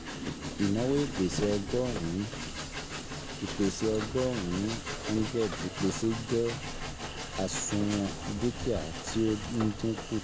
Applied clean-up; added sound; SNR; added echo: none; Train; 6 dB; none.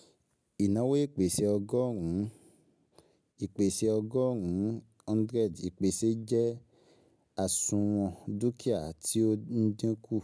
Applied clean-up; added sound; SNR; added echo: none; none; none; none.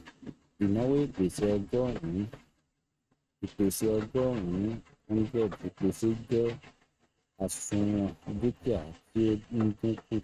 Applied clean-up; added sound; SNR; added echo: neural mask model RNNoise.